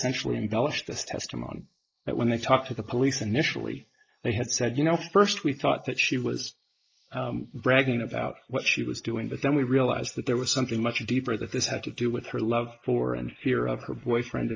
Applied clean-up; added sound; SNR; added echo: neural mask model Resemble Enhance denoiser.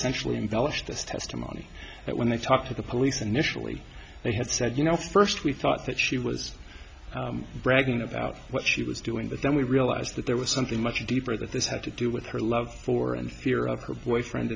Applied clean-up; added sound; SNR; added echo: none; none; none; none.